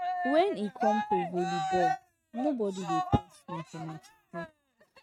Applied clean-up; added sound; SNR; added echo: neural mask model RNNoise.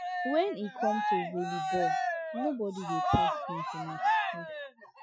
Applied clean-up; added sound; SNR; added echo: classical method Wiener filter.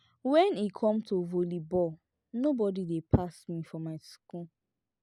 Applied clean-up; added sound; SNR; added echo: none; none; none; none.